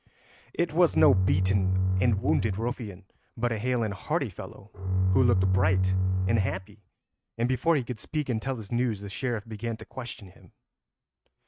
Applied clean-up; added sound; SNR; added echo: neural mask model RNNoise.